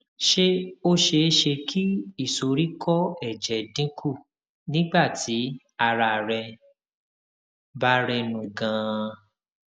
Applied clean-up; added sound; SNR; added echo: none; none; none; none.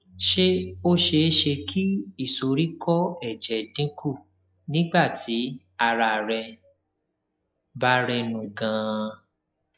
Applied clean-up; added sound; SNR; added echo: classical method log-MMSE.